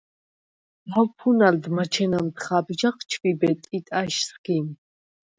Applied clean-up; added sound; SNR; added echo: none; none; none; none.